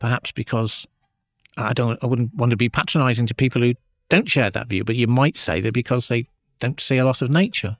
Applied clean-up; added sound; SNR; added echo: neural mask model DeepFilterNet 3.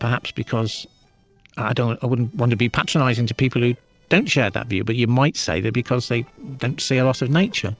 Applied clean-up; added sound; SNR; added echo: neural separator model SepFormer DNS4.